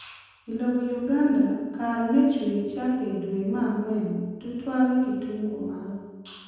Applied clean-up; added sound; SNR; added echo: none; none; none; reverberation time 1.2 s.